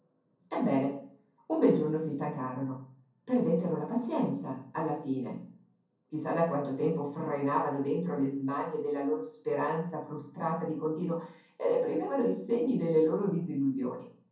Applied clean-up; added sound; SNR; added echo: none; none; none; reverberation time 0.6 s.